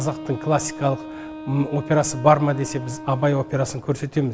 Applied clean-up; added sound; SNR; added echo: none; Wind instrument, woodwind instrument; 13 dB; none.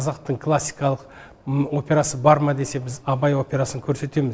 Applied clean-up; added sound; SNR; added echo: none; none; none; none.